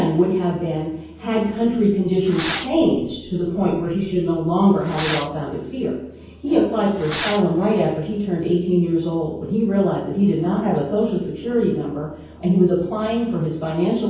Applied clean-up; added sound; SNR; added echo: none; Fireworks; 7 dB; reverberation time 0.9 s.